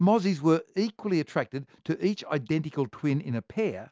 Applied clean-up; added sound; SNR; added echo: none; none; none; none.